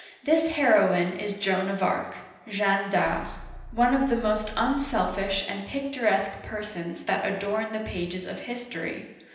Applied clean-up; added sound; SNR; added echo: none; Idling / Car; 12 dB; reverberation time 0.9 s.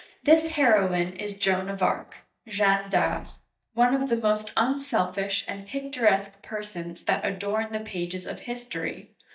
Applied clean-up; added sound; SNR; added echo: neural mask model DeepFilterNet 3.